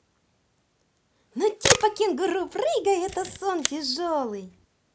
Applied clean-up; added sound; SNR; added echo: none; Camera; 3 dB; none.